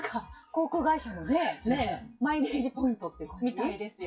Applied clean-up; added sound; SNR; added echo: classical method WPE with log-MMSE.